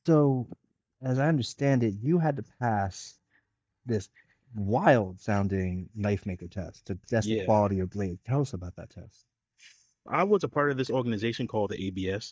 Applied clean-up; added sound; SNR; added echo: neural mask model DeepFilterNet 3.